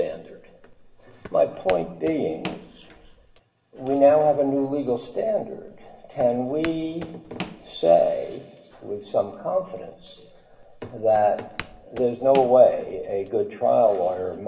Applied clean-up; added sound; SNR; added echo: none; Walk, footsteps; 20 dB; reverberation time 1.1 s.